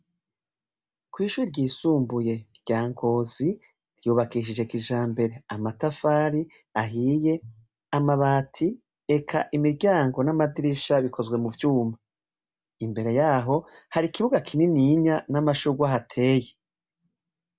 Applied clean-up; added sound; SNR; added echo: none; none; none; none.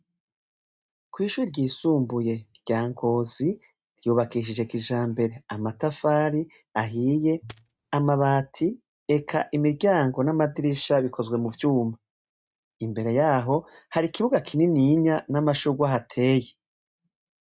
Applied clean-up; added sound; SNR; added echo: neural mask model RNNoise.